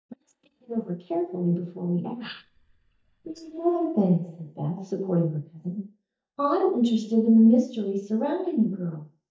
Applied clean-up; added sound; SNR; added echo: neural mask model DeepFilterNet 3.